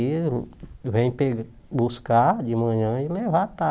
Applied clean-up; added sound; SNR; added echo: none; none; none; none.